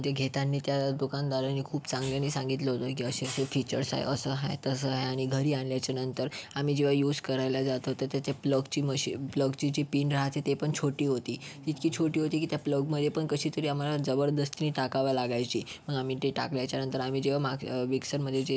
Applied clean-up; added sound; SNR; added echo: none; none; none; none.